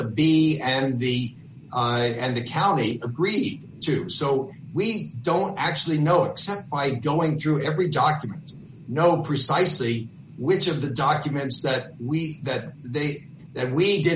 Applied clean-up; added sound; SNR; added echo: none; none; none; none.